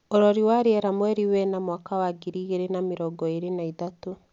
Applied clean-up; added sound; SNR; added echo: none; none; none; none.